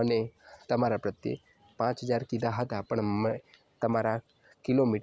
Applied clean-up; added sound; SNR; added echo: none; none; none; none.